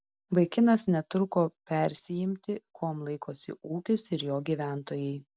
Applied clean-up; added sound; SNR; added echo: none; none; none; none.